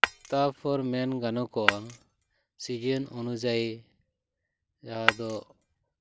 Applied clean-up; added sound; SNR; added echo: none; Shatter; -2 dB; none.